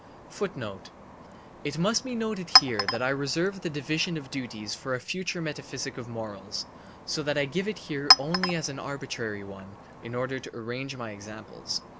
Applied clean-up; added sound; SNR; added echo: none; Chink, clink; 0 dB; none.